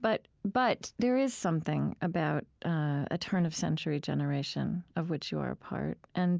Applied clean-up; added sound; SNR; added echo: none; none; none; none.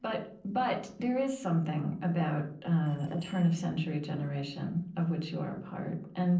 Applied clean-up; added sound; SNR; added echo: neural separator model SepFormer DNS4.